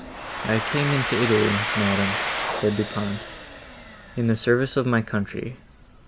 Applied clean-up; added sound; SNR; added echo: none; Domestic sounds, home sounds; 5 dB; none.